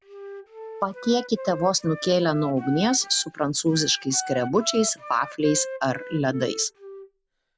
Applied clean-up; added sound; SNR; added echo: none; Wind instrument, woodwind instrument; 13 dB; none.